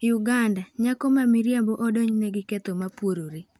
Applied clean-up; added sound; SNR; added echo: none; none; none; none.